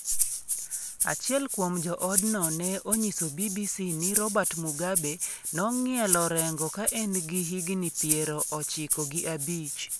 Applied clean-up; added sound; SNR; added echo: none; Rattle (instrument); -4 dB; none.